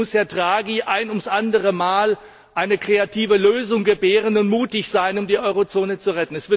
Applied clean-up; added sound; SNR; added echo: none; none; none; none.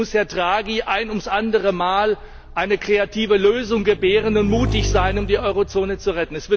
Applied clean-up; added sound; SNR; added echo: none; Motorcycle / Engine; 10 dB; none.